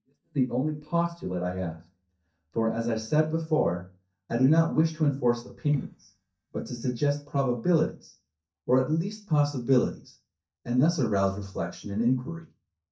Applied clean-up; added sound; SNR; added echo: neural mask model DeepFilterNet 3.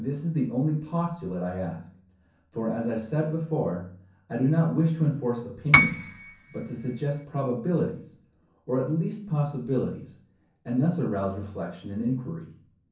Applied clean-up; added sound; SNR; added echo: none; Piano; -2 dB; reverberation time 0.6 s.